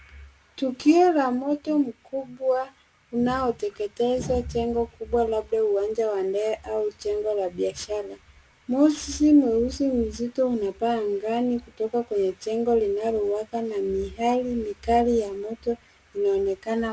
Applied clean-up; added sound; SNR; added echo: none; none; none; none.